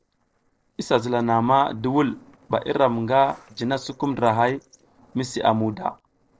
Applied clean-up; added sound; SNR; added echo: neural separator model SepFormer DNS4.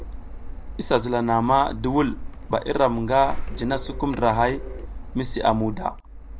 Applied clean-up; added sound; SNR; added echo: none; Printer; 8 dB; none.